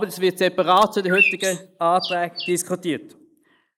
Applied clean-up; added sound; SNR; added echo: neural mask model Resemble Enhance denoiser.